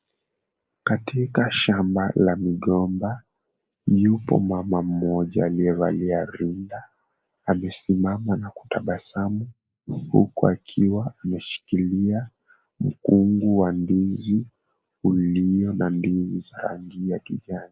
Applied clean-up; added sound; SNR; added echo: neural mask model Resemble Enhance denoiser.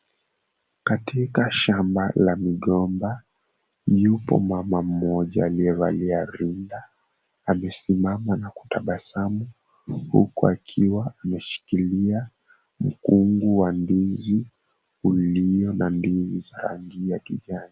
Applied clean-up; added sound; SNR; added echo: none; none; none; none.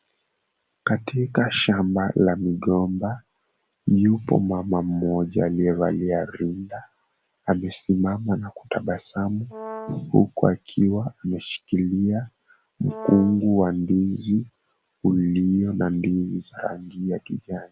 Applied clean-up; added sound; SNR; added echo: none; Brass instrument; 14 dB; none.